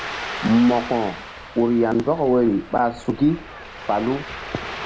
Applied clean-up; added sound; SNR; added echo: none; Ocean; 12 dB; none.